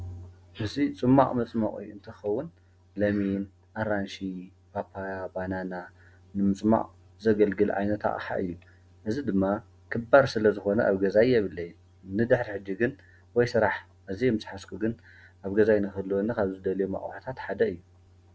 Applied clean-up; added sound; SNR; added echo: none; none; none; none.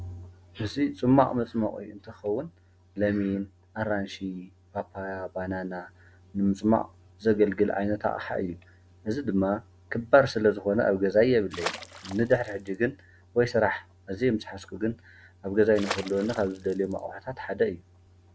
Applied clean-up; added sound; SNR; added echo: none; Water / Splash, splatter; 11 dB; none.